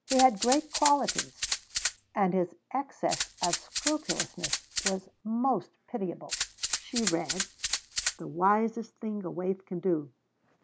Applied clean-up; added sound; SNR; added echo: none; Rattle (instrument); 3 dB; none.